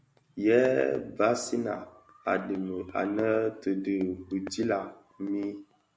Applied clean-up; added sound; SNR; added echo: none; none; none; none.